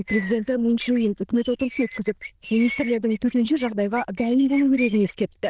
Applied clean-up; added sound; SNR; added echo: neural diffusion model UNIVERSE++.